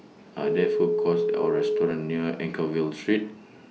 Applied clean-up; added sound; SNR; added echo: none; Telephone; 0 dB; none.